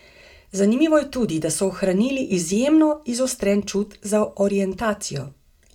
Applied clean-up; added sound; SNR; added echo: none; none; none; reverberation time 0.2 s.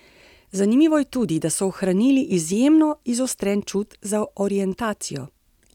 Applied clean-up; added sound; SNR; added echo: none; none; none; none.